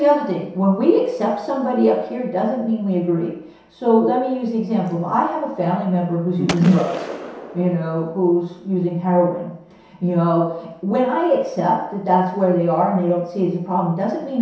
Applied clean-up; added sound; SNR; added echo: none; Gunshot, gunfire; 11 dB; reverberation time 0.7 s.